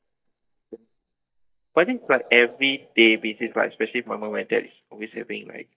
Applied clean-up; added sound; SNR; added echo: neural mask model DeepFilterNet 3.